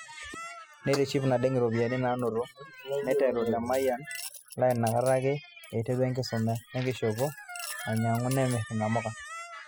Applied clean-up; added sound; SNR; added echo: classical method spectral subtraction.